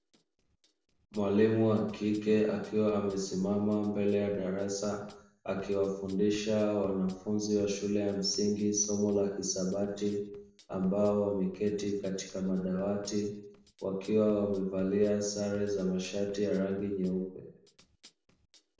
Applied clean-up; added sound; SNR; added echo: neural separator model SepFormer DNS4.